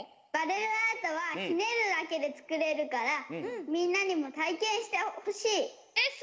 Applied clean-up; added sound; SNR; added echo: none; none; none; reverberation time 1.8 s.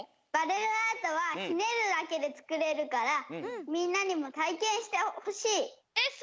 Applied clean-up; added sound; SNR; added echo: none; none; none; none.